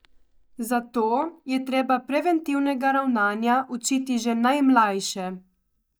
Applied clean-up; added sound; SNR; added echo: neural mask model DeepFilterNet 3.